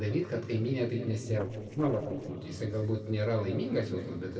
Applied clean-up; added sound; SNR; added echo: neural separator model SepFormer DNS4.